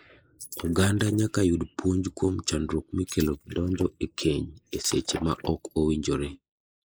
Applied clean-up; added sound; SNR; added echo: neural mask model Resemble Enhance denoiser.